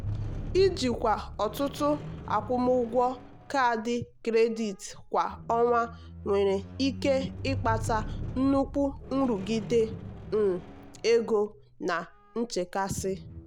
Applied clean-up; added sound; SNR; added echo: none; Squeak; 11 dB; none.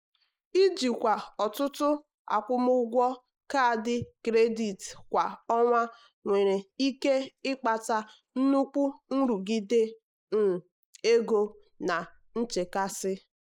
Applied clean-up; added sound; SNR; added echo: neural mask model Resemble Enhance denoiser.